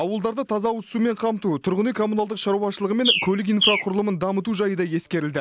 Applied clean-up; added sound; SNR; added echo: none; Bird; 3 dB; none.